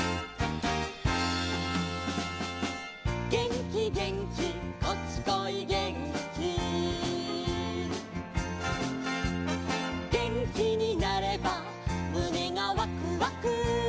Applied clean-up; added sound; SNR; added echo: none; none; none; none.